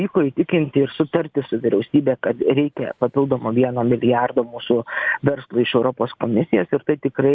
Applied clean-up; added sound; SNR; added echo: none; none; none; none.